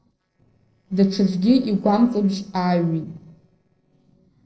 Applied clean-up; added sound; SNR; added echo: neural separator model SepFormer DNS4.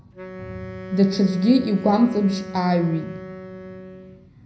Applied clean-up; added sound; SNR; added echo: none; Wind instrument, woodwind instrument; 14 dB; reverberation time 0.5 s.